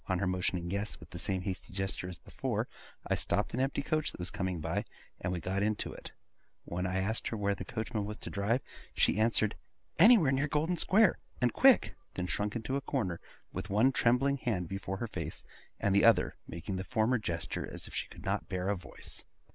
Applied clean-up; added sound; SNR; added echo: none; none; none; none.